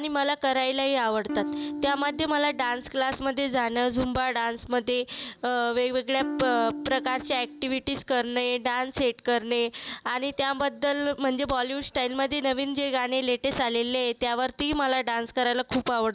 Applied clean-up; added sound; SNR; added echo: none; Electric guitar / Strum; 8 dB; none.